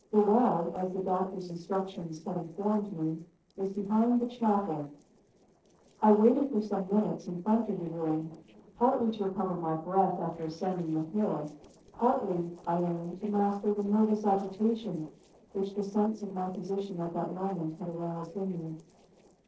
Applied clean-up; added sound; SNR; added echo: neural separator model SepFormer DNS4.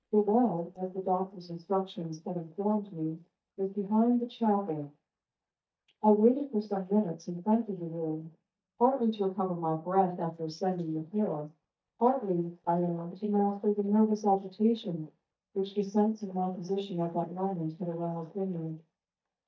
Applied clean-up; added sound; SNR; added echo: neural mask model DeepFilterNet 3.